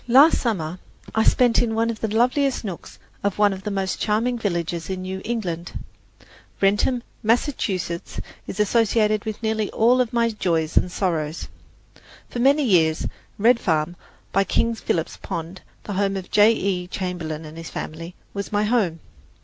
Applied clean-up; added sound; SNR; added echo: none; none; none; none.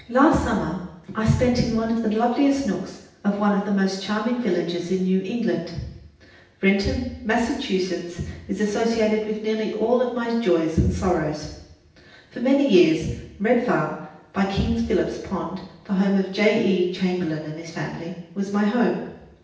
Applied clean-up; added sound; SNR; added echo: none; none; none; reverberation time 0.9 s.